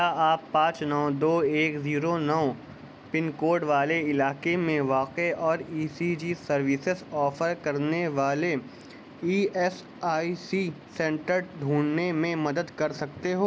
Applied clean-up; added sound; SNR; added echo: none; none; none; none.